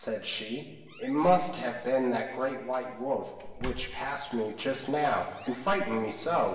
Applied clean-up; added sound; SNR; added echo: none; Slam; 17 dB; reverberation time 1.2 s.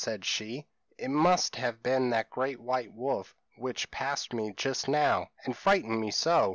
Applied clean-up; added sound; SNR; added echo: none; none; none; none.